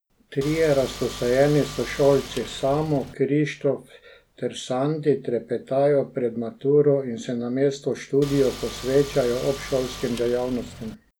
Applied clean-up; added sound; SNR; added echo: none; Car; 14 dB; none.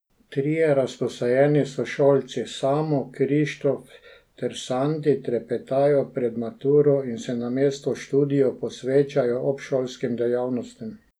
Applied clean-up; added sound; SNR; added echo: none; none; none; none.